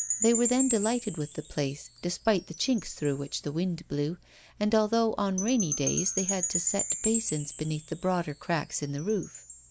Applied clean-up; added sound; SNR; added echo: none; Wind chime / Percussion; 6 dB; none.